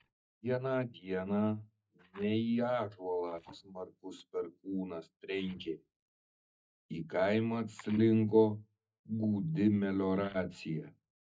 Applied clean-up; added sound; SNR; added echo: neural mask model DeepFilterNet 3.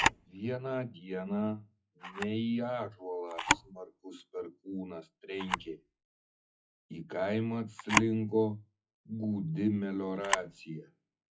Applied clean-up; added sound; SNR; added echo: classical method WPE with log-MMSE.